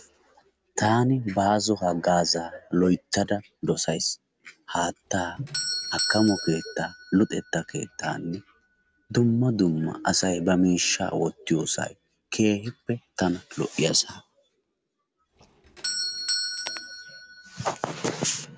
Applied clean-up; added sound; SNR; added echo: none; Doorbell; 12 dB; none.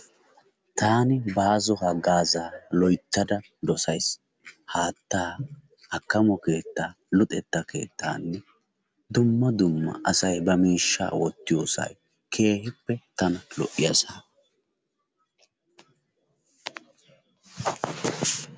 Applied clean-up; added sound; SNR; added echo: none; none; none; none.